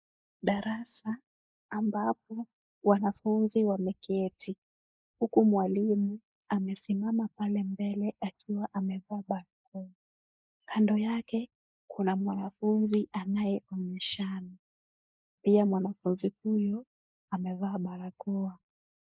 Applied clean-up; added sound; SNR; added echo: neural mask model Resemble Enhance denoiser.